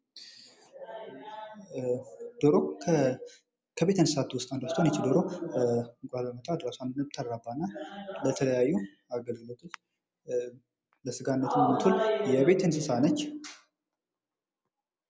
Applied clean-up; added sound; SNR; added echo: none; none; none; none.